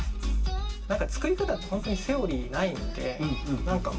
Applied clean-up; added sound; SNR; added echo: none; none; none; reverberation time 0.2 s.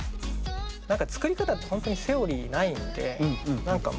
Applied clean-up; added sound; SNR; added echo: none; none; none; none.